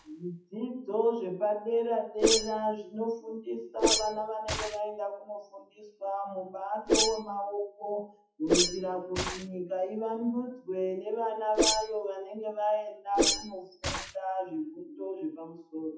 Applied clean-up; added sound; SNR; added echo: classical method WPE with log-MMSE.